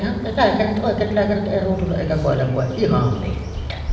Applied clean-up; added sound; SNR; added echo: none; Bird; 9 dB; reverberation time 0.9 s.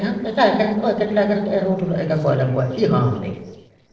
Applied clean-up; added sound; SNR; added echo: neural separator model SepFormer DNS4.